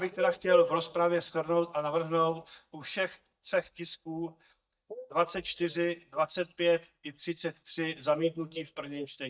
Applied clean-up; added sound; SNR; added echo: neural mask model DeepFilterNet 3.